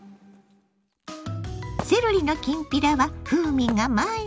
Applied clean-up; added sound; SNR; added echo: none; Wood; 17 dB; none.